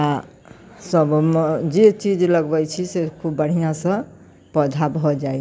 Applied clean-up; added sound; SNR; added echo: none; none; none; none.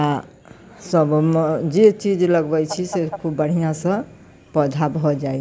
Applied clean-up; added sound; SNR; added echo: none; Fowl; 19 dB; none.